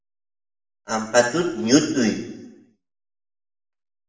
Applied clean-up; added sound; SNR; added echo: none; none; none; reverberation time 0.8 s.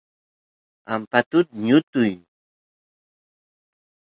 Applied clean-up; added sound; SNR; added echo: none; none; none; none.